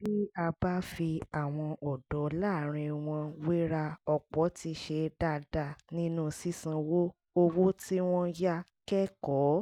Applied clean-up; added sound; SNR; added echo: none; none; none; none.